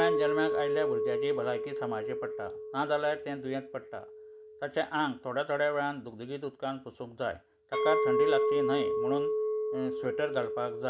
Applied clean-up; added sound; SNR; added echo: none; Chink, clink; -1 dB; none.